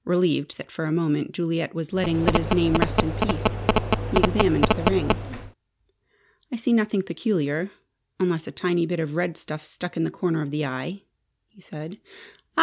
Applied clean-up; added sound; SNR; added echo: none; Telephone; -2 dB; none.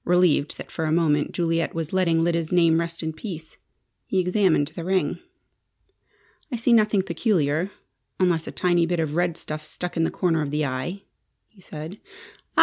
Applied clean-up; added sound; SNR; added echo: none; none; none; none.